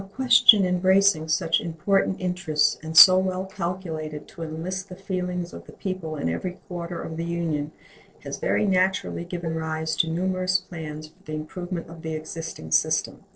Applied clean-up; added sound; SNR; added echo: neural separator model SepFormer DNS4.